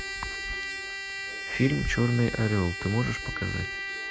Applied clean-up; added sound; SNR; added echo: none; Trumpet; 6 dB; none.